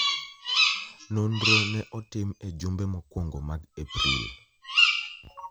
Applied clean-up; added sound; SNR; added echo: none; Bird vocalization, bird call, bird song; -4 dB; none.